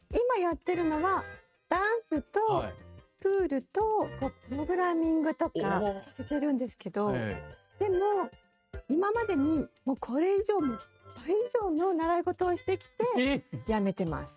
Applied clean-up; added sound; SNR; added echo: neural mask model RNNoise.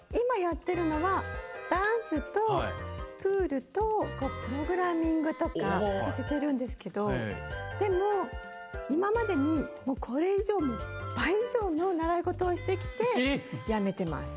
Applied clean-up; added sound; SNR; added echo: none; Wind instrument, woodwind instrument; 17 dB; none.